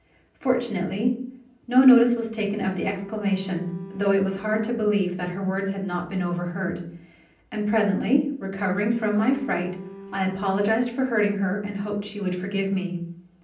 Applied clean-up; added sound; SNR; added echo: none; Bowed string instrument; 15 dB; reverberation time 0.6 s.